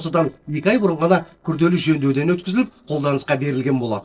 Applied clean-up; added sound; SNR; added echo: neural separator model SepFormer DNS4.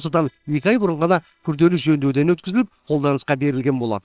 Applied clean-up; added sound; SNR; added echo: neural separator model SepFormer WHAMR!.